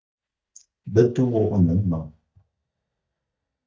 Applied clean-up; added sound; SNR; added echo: neural mask model DeepFilterNet 3.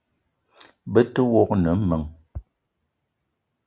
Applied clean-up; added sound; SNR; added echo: none; none; none; none.